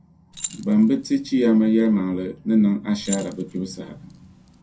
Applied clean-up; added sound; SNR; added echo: none; Keys jangling; 17 dB; reverberation time 0.2 s.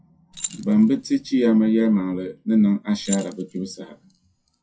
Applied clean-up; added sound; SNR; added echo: classical method WPE with log-MMSE.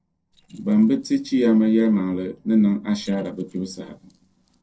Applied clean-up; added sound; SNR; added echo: neural separator model SepFormer DNS4.